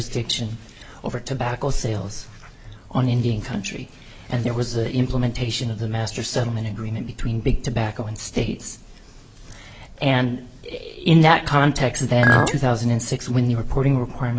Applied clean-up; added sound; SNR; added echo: none; Chink, clink; 0 dB; none.